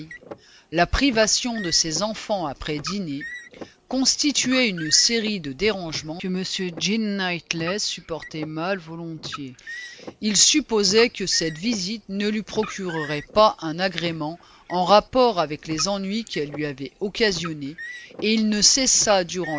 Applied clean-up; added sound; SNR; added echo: none; Car; 18 dB; none.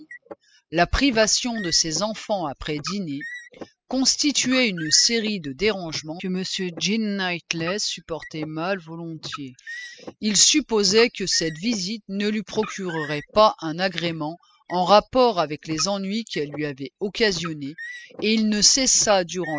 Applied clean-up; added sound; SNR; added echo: classical method spectral subtraction.